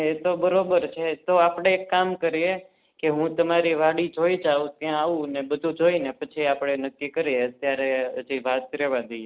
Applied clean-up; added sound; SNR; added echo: none; none; none; none.